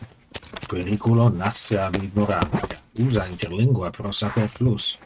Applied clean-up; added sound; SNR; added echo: neural mask model RNNoise.